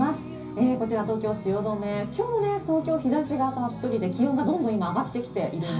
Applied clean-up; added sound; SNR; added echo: none; none; none; reverberation time 0.5 s.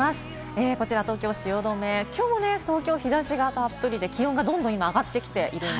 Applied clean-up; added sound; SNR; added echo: none; none; none; none.